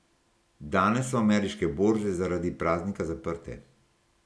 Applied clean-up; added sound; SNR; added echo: none; none; none; none.